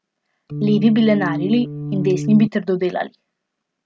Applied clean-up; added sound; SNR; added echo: none; Organ; 5 dB; none.